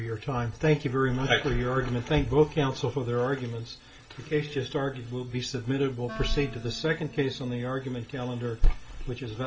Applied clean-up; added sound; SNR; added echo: none; Wind instrument, woodwind instrument; 19 dB; reverberation time 0.3 s.